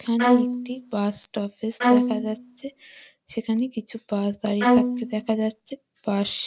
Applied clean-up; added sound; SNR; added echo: none; Bowed string instrument; -4 dB; none.